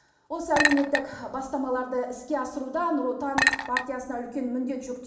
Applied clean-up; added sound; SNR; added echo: none; Chink, clink; 0 dB; reverberation time 0.8 s.